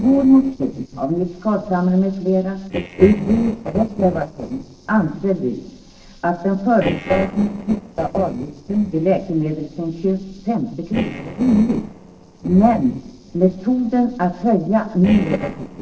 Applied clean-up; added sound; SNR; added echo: neural separator model SepFormer DNS4.